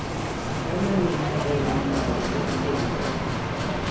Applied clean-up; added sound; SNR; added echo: none; Bicycle; -4 dB; reverberation time 2.1 s.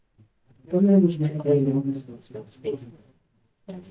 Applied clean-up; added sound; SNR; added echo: neural mask model DeepFilterNet 3.